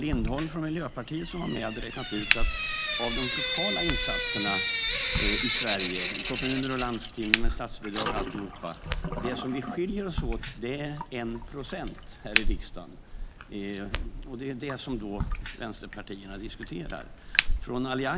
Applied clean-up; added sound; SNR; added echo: none; Crack + Drip / Sink (filling or washing); -3 dB; none.